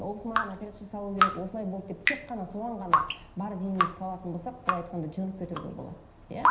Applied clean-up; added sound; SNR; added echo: none; Drip; -4 dB; reverberation time 0.9 s.